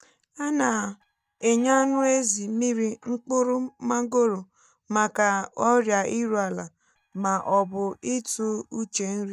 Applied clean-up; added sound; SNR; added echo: neural mask model DeepFilterNet 3.